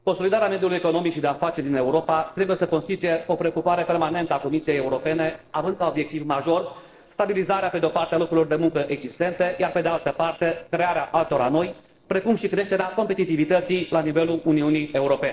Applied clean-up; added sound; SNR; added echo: neural separator model SepFormer DNS4.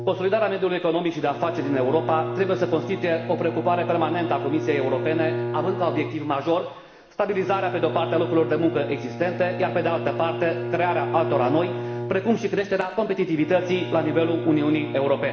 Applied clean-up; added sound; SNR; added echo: none; Bowed string instrument; 7 dB; reverberation time 1.7 s.